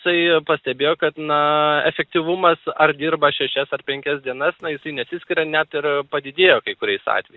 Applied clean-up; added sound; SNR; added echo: none; none; none; none.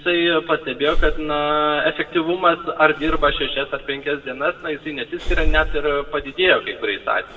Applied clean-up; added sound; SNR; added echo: none; Breathing; 6 dB; reverberation time 1.1 s.